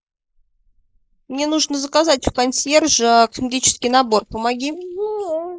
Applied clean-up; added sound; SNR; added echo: neural mask model Resemble Enhance denoiser.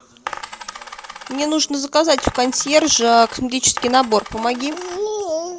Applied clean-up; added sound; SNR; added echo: none; Coin (dropping); 14 dB; none.